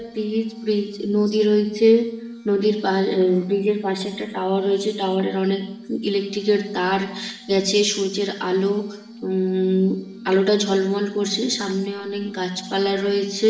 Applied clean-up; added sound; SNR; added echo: none; Glass; 19 dB; reverberation time 0.8 s.